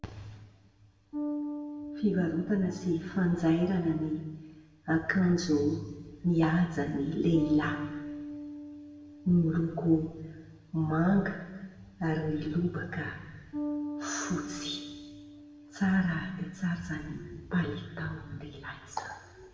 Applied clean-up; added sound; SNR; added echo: none; Bass guitar; 12 dB; reverberation time 1.2 s.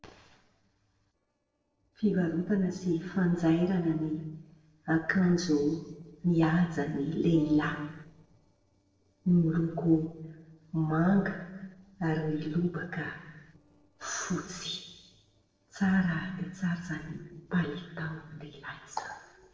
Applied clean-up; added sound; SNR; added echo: neural separator model SepFormer DNS4.